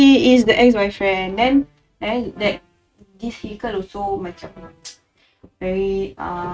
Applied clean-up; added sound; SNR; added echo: neural mask model RNNoise.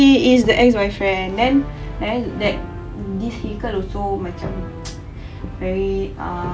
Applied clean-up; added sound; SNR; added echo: none; Brass instrument; 12 dB; none.